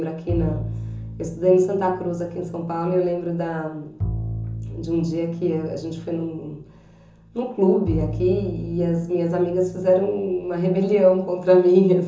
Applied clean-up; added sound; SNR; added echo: none; Bowed string instrument; 10 dB; reverberation time 0.6 s.